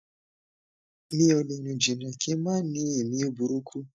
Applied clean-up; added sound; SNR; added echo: neural mask model DeepFilterNet 3.